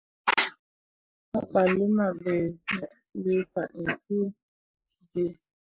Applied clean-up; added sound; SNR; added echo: neural mask model Resemble Enhance denoiser.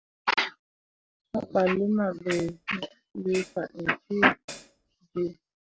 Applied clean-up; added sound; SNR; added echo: none; Hi-hat; 16 dB; none.